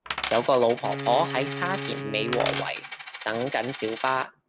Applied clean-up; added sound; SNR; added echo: none; Coin (dropping) + Wind instrument, woodwind instrument; 6 dB; none.